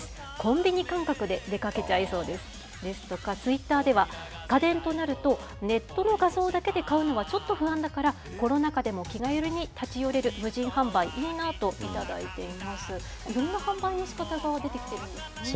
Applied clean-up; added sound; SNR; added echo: none; none; none; none.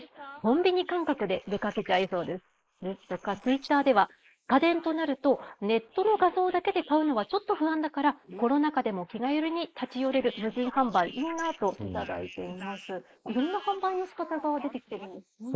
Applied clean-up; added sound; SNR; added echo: neural mask model Resemble Enhance denoiser.